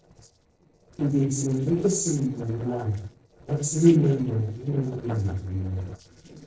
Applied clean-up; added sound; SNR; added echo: neural separator model SepFormer DNS4.